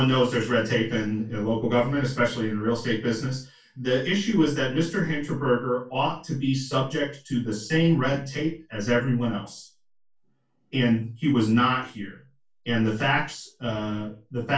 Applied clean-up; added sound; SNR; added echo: none; none; none; reverberation time 0.3 s.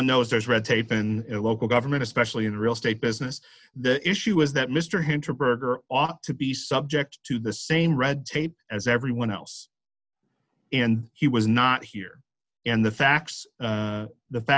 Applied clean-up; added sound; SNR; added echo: none; none; none; none.